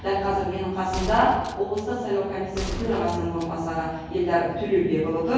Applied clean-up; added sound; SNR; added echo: none; Gunshot, gunfire; 11 dB; reverberation time 1.3 s.